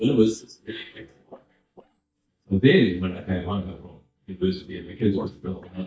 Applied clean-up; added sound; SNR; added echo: neural mask model DeepFilterNet 3.